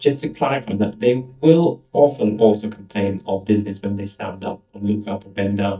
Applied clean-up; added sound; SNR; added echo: neural mask model DeepFilterNet 3.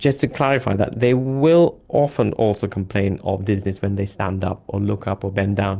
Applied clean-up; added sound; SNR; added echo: none; none; none; none.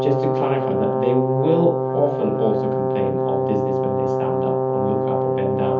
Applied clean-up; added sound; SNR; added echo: none; Brass instrument; -3 dB; reverberation time 0.7 s.